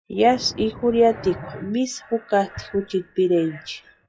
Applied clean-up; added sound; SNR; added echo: classical method log-MMSE.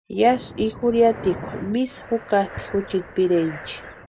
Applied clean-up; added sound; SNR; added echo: none; Breathing; 15 dB; none.